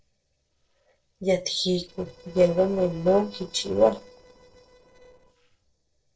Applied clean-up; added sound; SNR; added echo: neural separator model SepFormer DNS4.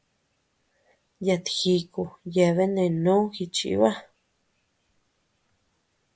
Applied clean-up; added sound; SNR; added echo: none; none; none; none.